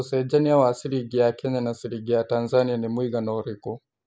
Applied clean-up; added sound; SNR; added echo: none; none; none; none.